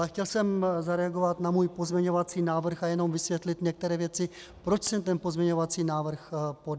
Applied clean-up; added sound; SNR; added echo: none; none; none; none.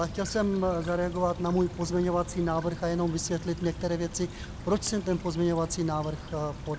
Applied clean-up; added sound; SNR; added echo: none; Stream / Trickle, dribble; 11 dB; none.